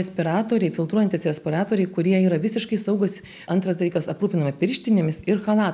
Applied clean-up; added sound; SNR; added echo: none; none; none; none.